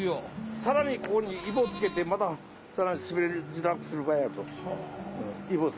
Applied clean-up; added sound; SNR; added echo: none; Livestock, farm animals, working animals; 14 dB; none.